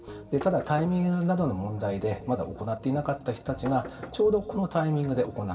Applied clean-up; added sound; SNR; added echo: none; Knock; 18 dB; reverberation time 2.8 s.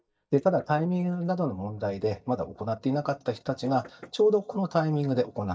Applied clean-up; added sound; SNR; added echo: neural mask model DeepFilterNet 3.